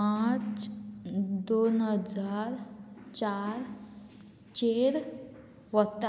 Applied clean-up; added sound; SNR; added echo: none; none; none; none.